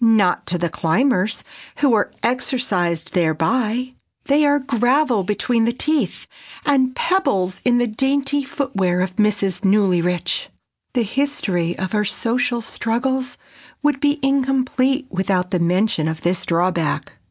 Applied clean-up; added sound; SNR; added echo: none; none; none; none.